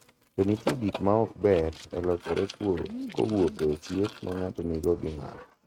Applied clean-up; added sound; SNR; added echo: neural mask model RNNoise.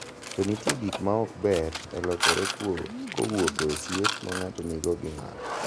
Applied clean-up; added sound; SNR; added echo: none; Mechanisms; 3 dB; none.